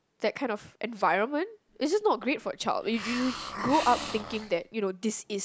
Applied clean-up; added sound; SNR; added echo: none; Hiss; 10 dB; none.